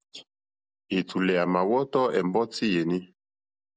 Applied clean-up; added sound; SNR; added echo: none; none; none; none.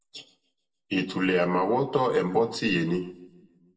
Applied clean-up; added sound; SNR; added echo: none; none; none; reverberation time 0.6 s.